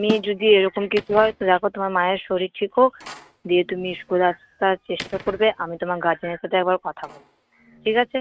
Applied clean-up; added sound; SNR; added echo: neural mask model RNNoise.